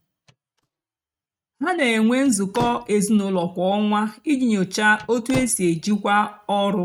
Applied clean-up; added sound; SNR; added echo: neural mask model RNNoise.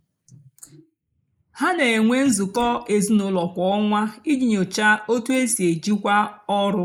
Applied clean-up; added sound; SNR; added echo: neural mask model Resemble Enhance denoiser.